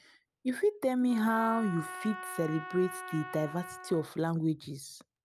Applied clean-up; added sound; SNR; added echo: none; Trumpet; 13 dB; none.